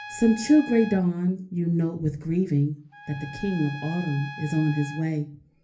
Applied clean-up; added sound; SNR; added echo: none; Trumpet; 17 dB; reverberation time 0.3 s.